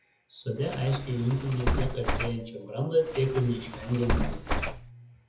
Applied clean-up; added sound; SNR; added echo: none; Bus; 1 dB; reverberation time 0.7 s.